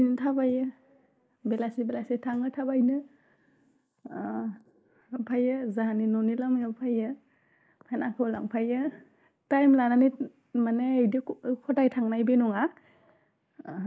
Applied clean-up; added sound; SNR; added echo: neural mask model Resemble Enhance denoiser.